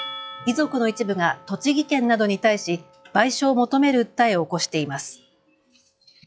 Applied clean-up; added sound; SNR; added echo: classical method log-MMSE.